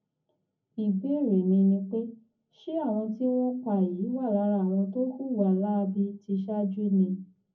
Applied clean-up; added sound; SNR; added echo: none; none; none; reverberation time 0.3 s.